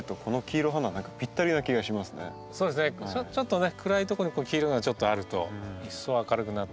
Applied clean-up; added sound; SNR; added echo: none; none; none; none.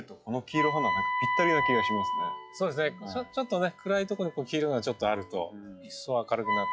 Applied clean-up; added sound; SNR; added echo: classical method log-MMSE.